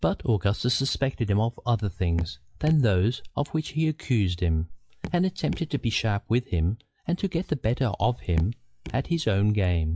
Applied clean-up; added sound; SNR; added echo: classical method log-MMSE.